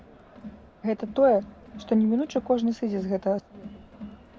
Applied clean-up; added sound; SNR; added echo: none; Crowd; 18 dB; none.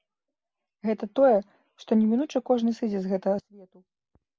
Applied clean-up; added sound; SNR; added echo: none; none; none; none.